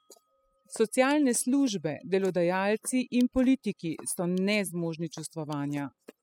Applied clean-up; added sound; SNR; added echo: classical method spectral subtraction.